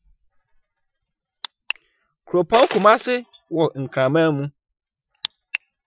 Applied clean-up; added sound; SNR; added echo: classical method Wiener filter.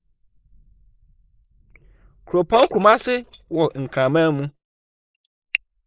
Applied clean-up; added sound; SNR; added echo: neural mask model Resemble Enhance denoiser.